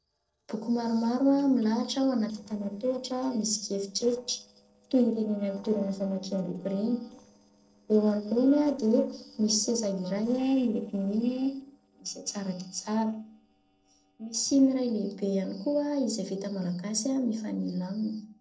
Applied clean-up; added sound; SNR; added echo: neural separator model SepFormer DNS4.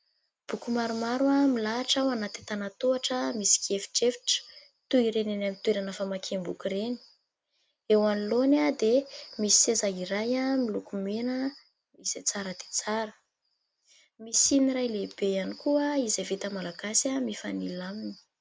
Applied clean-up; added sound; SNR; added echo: none; none; none; none.